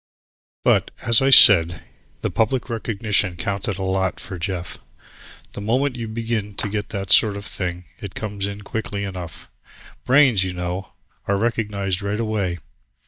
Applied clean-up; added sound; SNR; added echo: neural mask model DeepFilterNet 3.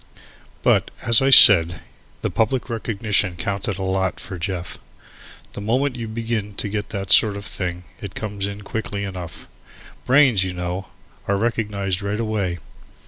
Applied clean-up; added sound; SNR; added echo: none; none; none; none.